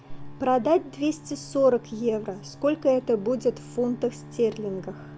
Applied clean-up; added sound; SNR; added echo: none; none; none; none.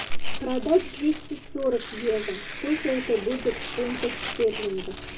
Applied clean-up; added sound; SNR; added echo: none; Tearing; 10 dB; reverberation time 0.1 s.